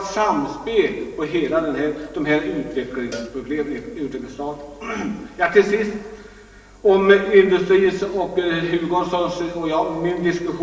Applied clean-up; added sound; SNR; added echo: none; Cowbell; 20 dB; reverberation time 1.1 s.